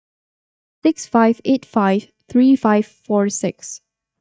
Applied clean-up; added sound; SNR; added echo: neural mask model DeepFilterNet 3.